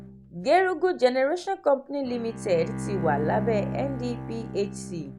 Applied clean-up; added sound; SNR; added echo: none; Bowed string instrument; 8 dB; none.